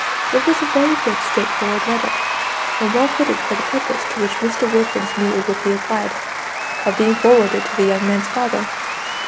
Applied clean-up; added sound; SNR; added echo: none; Applause / Crowd / Cheering; 3 dB; none.